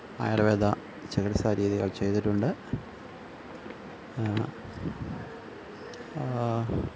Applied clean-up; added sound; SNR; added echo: none; Run; 18 dB; none.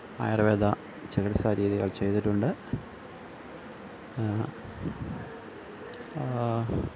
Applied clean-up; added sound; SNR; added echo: none; none; none; none.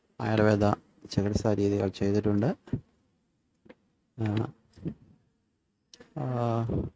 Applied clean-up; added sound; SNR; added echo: neural mask model RNNoise.